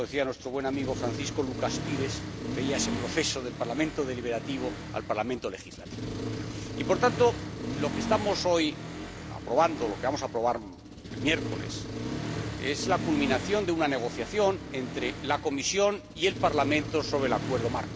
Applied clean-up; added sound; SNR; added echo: none; Accelerating, revving, vroom; 6 dB; none.